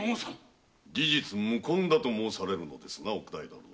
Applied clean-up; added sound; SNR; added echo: none; none; none; none.